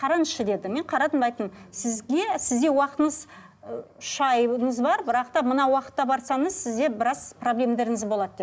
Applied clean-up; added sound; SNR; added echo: none; none; none; none.